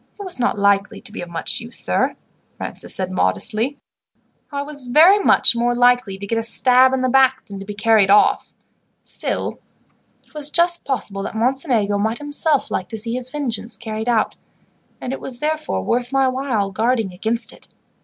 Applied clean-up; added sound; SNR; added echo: none; none; none; none.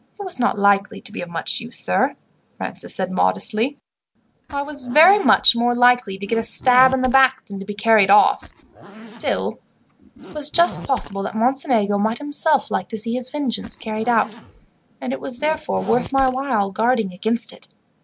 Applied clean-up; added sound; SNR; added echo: none; Zipper (clothing); 18 dB; none.